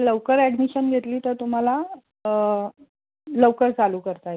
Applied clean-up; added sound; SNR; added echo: none; none; none; none.